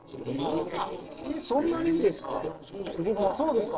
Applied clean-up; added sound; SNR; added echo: neural separator model SepFormer DNS4.